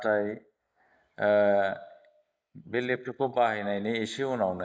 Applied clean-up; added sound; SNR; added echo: neural mask model Resemble Enhance denoiser.